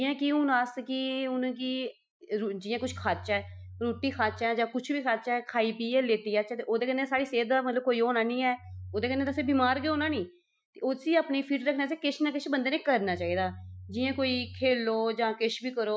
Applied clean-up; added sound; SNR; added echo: classical method Wiener filter.